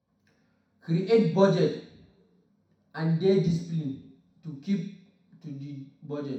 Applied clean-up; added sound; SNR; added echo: none; none; none; reverberation time 0.6 s.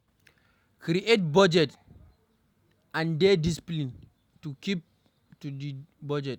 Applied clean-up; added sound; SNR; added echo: none; none; none; none.